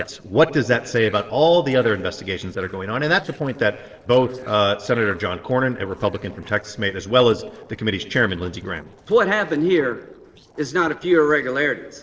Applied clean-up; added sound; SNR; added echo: neural separator model SepFormer DNS4.